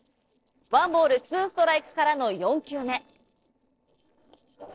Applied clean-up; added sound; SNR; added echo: neural separator model SepFormer DNS4.